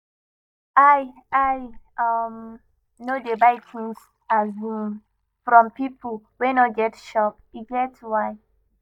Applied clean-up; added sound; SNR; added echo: neural mask model DeepFilterNet 3.